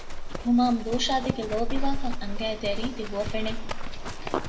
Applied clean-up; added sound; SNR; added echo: none; Livestock, farm animals, working animals; 0 dB; reverberation time 0.7 s.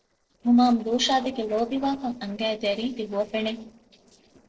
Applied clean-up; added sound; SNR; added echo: neural separator model SepFormer DNS4.